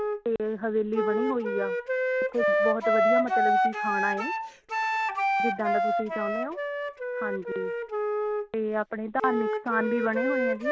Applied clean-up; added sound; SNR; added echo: none; Wind instrument, woodwind instrument; -4 dB; none.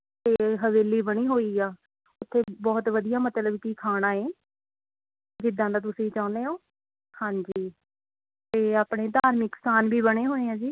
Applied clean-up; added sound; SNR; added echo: none; none; none; none.